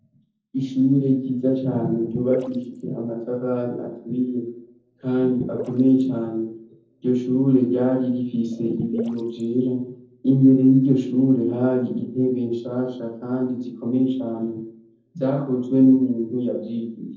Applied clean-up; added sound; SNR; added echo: neural separator model SepFormer DNS4.